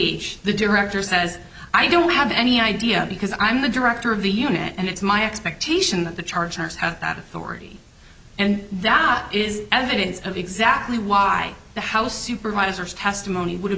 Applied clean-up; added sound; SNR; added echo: none; none; none; none.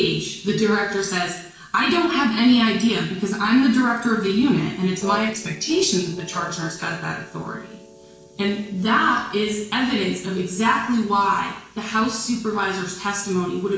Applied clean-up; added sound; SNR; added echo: neural separator model SepFormer DNS4.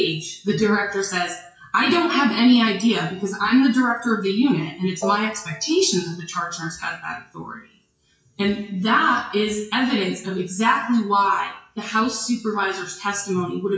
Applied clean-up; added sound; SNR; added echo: classical method WPE with log-MMSE.